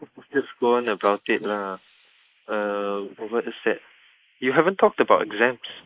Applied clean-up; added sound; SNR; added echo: neural mask model Resemble Enhance denoiser.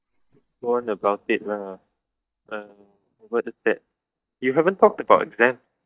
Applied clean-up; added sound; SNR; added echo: neural mask model DeepFilterNet 3.